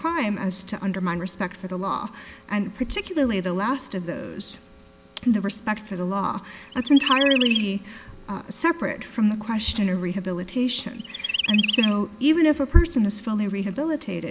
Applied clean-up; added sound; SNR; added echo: none; Chirp, tweet; 3 dB; none.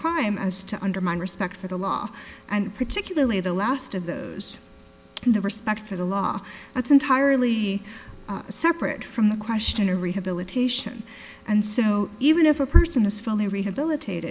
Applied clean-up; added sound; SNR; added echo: none; none; none; none.